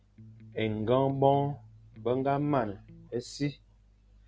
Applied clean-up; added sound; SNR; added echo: none; Electric guitar; 20 dB; none.